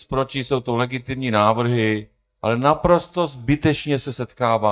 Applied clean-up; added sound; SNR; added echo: neural mask model DeepFilterNet 3.